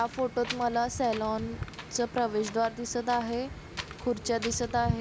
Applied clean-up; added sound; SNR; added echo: none; Wind; 9 dB; none.